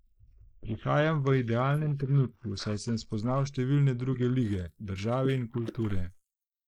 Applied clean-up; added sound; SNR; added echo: neural mask model Resemble Enhance denoiser.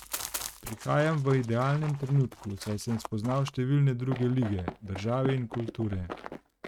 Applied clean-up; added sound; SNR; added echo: neural mask model RNNoise.